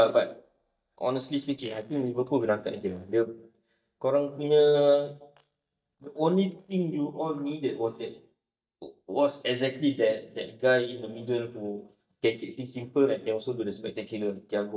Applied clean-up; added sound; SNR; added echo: neural mask model DeepFilterNet 3.